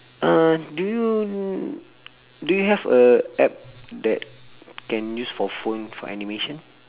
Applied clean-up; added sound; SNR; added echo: none; none; none; none.